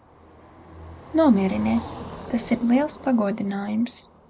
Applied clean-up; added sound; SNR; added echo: none; Car passing by; 16 dB; none.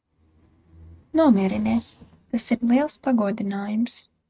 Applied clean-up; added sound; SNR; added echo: neural mask model RNNoise.